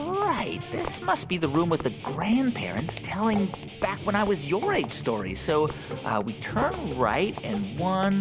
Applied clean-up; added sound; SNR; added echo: none; Guitar; 13 dB; none.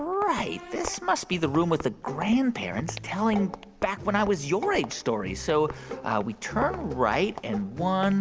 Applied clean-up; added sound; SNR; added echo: none; none; none; none.